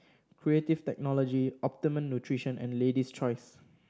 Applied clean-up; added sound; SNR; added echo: none; none; none; none.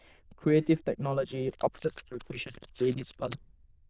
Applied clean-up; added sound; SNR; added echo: neural diffusion model UNIVERSE++.